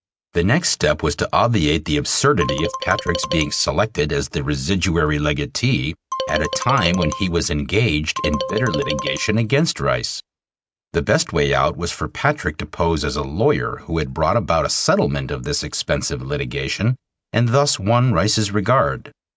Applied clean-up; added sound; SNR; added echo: neural mask model RNNoise.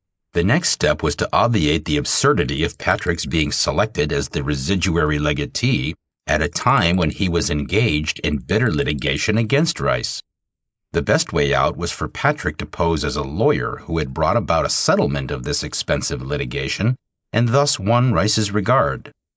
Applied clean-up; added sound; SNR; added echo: neural mask model Resemble Enhance denoiser.